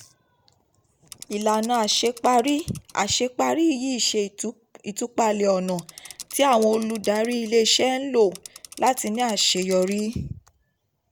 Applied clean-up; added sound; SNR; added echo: none; Mechanisms / Bicycle; 20 dB; none.